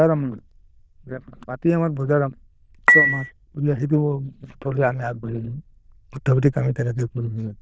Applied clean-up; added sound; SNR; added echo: neural diffusion model UNIVERSE++.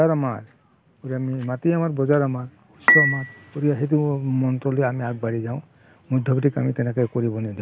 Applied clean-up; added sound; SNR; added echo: none; Dishes, pots, and pans / Chink, clink; -2 dB; none.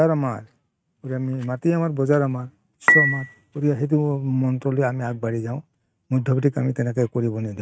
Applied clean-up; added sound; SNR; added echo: neural mask model RNNoise.